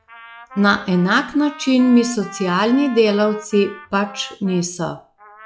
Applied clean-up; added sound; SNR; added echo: classical method log-MMSE.